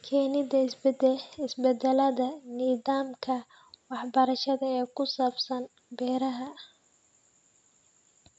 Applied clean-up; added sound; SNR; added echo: none; none; none; none.